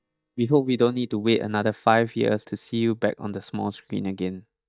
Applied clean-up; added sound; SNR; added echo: neural mask model DeepFilterNet 3.